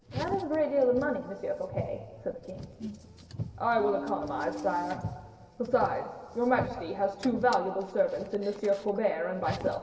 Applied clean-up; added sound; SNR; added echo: none; Car; 12 dB; reverberation time 2.5 s.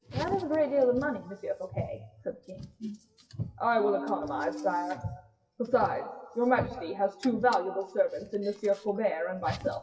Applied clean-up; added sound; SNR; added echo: classical method WPE with log-MMSE.